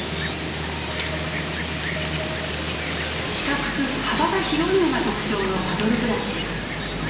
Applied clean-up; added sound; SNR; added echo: none; Wind; 2 dB; reverberation time 1.2 s.